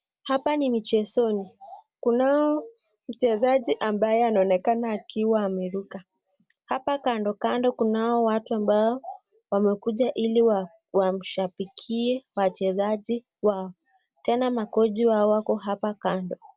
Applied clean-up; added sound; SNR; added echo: none; none; none; none.